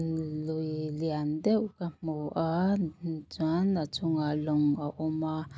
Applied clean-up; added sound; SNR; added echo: none; none; none; none.